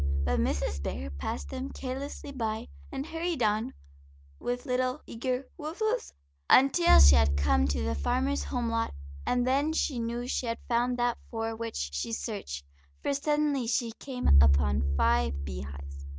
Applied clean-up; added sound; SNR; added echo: none; Bowed string instrument; 0 dB; none.